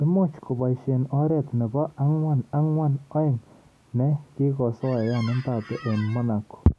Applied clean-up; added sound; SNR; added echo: none; Squeak; 18 dB; none.